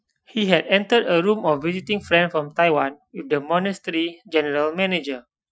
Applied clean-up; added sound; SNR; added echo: classical method Wiener filter.